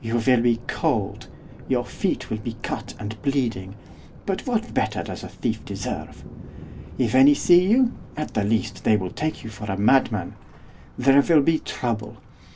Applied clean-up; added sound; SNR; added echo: none; Thunder; 18 dB; none.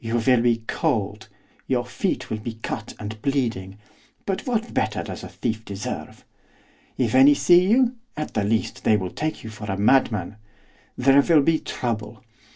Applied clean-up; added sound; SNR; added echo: none; none; none; none.